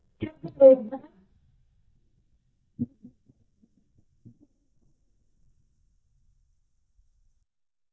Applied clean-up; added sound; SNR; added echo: neural mask model DeepFilterNet 3.